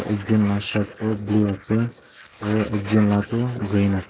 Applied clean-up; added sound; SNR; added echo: neural mask model Resemble Enhance denoiser.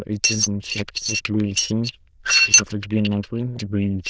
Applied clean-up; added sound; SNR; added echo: neural diffusion model UNIVERSE++.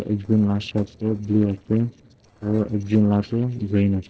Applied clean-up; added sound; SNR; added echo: neural separator model SepFormer DNS4.